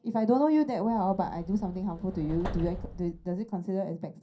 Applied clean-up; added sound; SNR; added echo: none; Subway, metro, underground; 12 dB; reverberation time 0.3 s.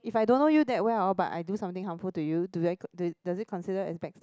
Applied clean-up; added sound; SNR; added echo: none; none; none; none.